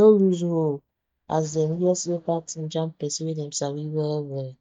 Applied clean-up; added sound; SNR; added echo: neural mask model DeepFilterNet 3.